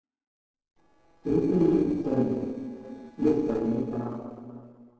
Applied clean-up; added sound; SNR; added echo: neural separator model SepFormer DNS4.